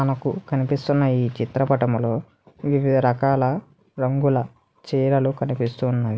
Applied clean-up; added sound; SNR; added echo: none; none; none; none.